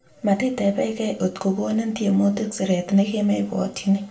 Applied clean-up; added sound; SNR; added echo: none; none; none; reverberation time 0.3 s.